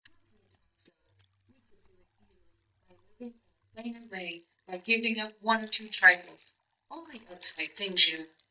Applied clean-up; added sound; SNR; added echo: neural mask model DeepFilterNet 3.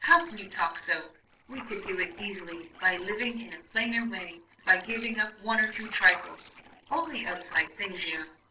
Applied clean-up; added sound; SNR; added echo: neural separator model SepFormer DNS4.